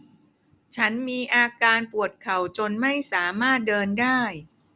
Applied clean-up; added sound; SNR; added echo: none; none; none; none.